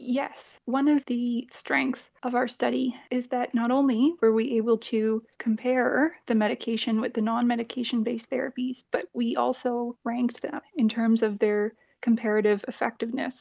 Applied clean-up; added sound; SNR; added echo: none; none; none; none.